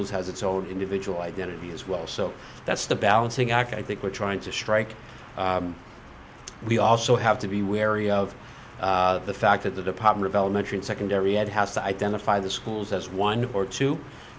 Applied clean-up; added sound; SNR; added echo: none; none; none; none.